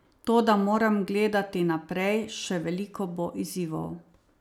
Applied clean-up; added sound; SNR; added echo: none; none; none; none.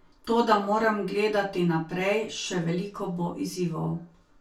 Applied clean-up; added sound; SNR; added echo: none; none; none; reverberation time 0.2 s.